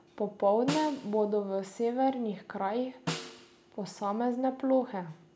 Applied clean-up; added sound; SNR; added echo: none; Snare drum; 12 dB; none.